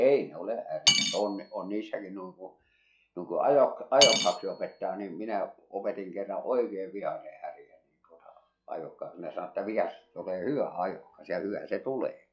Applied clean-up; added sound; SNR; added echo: classical method log-MMSE.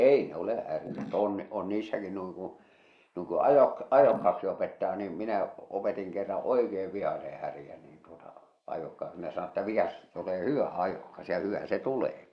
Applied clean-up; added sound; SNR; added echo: neural mask model Resemble Enhance denoiser.